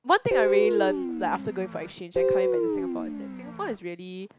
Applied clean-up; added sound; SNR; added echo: none; Guitar; -2 dB; none.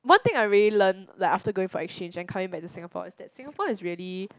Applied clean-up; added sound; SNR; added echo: none; none; none; none.